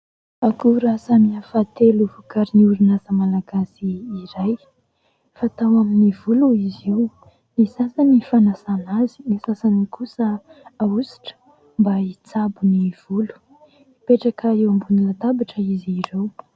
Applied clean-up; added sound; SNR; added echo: none; none; none; none.